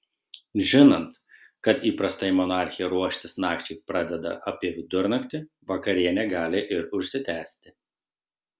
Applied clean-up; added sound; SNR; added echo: none; none; none; none.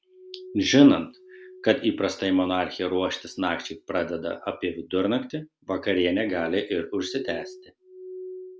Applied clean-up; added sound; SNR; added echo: none; Glass; 20 dB; none.